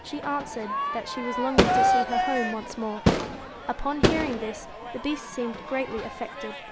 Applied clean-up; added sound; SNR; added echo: none; Crowd / Fireworks; -4 dB; none.